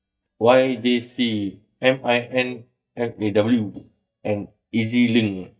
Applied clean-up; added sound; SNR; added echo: neural mask model DeepFilterNet 3.